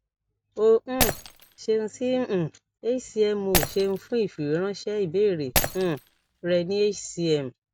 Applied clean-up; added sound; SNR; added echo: none; Shatter; 5 dB; none.